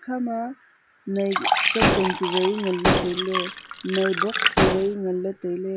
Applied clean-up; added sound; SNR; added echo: none; Fill (with liquid) + Explosion; -2 dB; none.